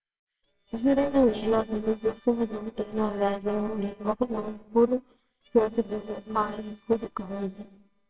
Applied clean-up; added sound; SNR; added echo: neural separator model SepFormer WHAMR!.